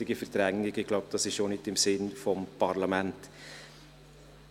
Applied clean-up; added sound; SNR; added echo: none; none; none; none.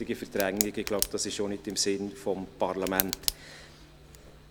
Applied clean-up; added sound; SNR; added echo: none; Tick; 5 dB; none.